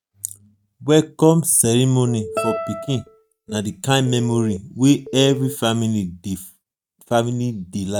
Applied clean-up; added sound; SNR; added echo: neural mask model RNNoise.